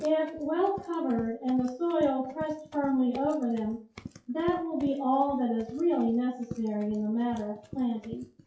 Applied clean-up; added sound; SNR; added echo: classical method WPE with log-MMSE.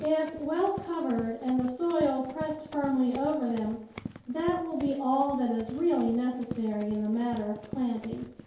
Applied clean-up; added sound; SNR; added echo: none; Run; 15 dB; reverberation time 2.4 s.